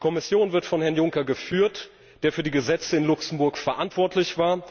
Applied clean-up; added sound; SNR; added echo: none; none; none; none.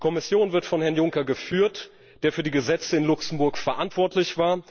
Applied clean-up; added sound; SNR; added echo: neural mask model Resemble Enhance denoiser.